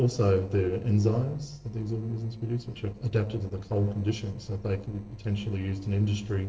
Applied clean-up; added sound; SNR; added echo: neural separator model SepFormer DNS4.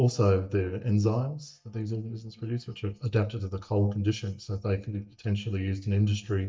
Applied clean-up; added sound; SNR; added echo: neural mask model DeepFilterNet 3.